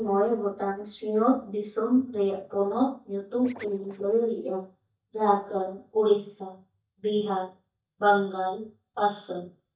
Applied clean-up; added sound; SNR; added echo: neural mask model DeepFilterNet 3.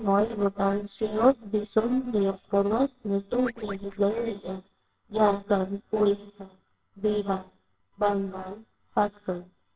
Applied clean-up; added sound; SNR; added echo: neural separator model SepFormer WHAMR!.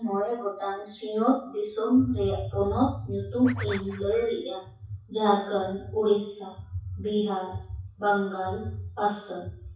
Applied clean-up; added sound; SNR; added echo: classical method WPE with log-MMSE.